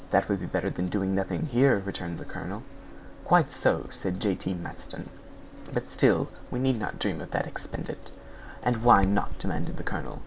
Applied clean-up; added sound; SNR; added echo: none; Cricket; 7 dB; none.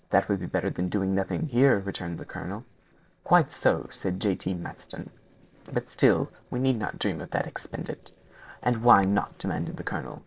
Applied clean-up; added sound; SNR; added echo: neural separator model SepFormer DNS4.